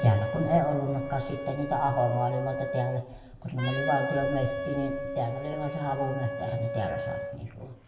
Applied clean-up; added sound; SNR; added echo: none; Wind instrument, woodwind instrument; 6 dB; reverberation time 1.1 s.